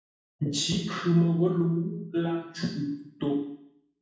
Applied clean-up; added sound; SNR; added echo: none; none; none; reverberation time 0.6 s.